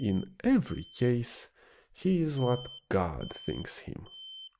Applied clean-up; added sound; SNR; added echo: neural mask model RNNoise.